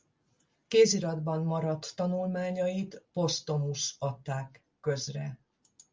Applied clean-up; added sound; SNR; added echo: none; none; none; none.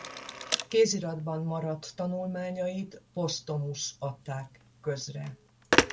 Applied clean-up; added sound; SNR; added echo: none; Telephone; 3 dB; none.